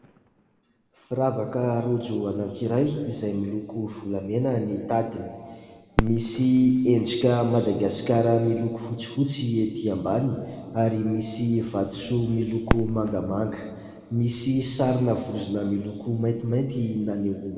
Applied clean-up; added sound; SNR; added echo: none; Fireworks; 12 dB; reverberation time 2.0 s.